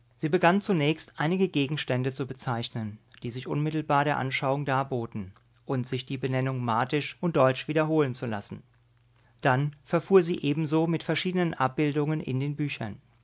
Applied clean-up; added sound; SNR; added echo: none; none; none; none.